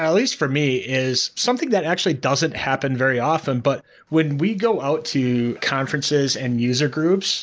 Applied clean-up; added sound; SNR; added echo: none; none; none; none.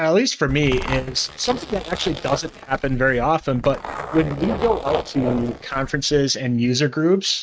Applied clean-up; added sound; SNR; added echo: neural mask model RNNoise.